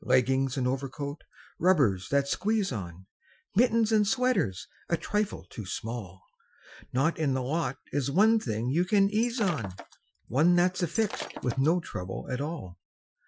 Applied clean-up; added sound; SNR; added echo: classical method Wiener filter.